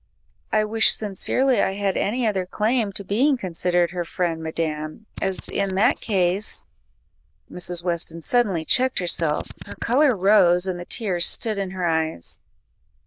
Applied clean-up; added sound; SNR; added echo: neural diffusion model UNIVERSE++.